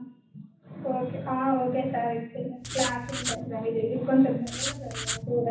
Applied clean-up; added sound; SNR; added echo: none; Writing; 5 dB; reverberation time 0.7 s.